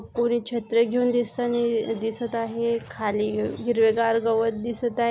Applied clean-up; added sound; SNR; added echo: none; none; none; none.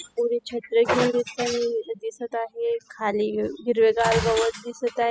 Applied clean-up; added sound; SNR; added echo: classical method spectral subtraction.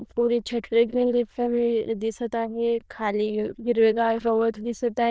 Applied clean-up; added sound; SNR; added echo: neural diffusion model UNIVERSE++.